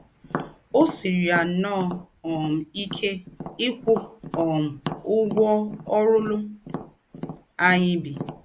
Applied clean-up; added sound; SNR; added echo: none; Tap; 13 dB; none.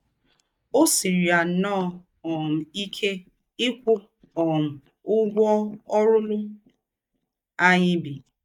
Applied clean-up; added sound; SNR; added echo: neural mask model DeepFilterNet 3.